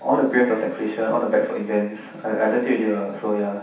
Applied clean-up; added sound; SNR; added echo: none; none; none; reverberation time 0.7 s.